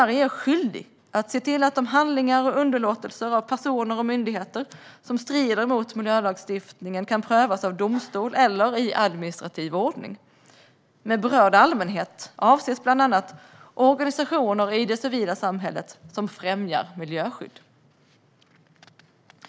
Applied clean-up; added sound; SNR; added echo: none; none; none; none.